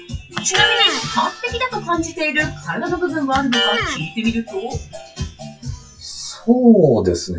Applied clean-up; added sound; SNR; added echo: classical method WPE with log-MMSE.